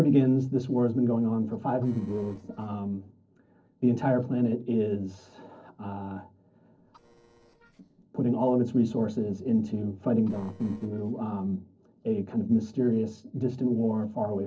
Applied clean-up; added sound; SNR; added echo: neural separator model SepFormer DNS4.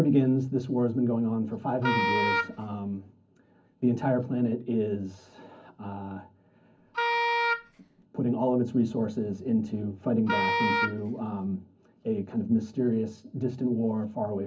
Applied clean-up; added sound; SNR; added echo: none; Wind instrument, woodwind instrument; 0 dB; reverberation time 0.4 s.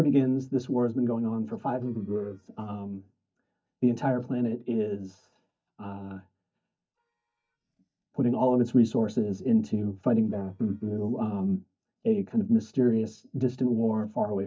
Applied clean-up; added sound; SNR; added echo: neural mask model DeepFilterNet 3.